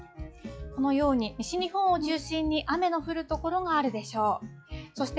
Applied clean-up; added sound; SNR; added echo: classical method log-MMSE.